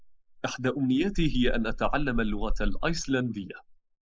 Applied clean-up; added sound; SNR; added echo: neural mask model Resemble Enhance denoiser.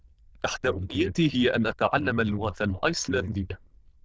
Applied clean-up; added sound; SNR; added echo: neural diffusion model UNIVERSE++.